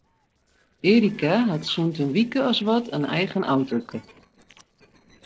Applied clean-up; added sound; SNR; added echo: neural separator model SepFormer DNS4.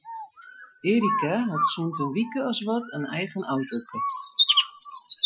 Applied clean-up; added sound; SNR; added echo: classical method Wiener filter.